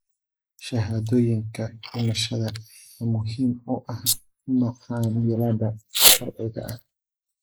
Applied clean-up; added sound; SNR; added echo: neural mask model Resemble Enhance denoiser.